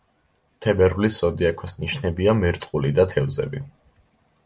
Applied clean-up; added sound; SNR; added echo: none; none; none; none.